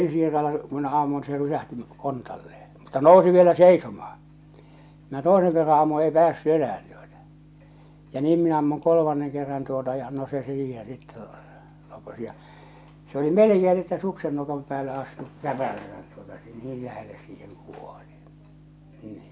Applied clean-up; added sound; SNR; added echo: none; none; none; none.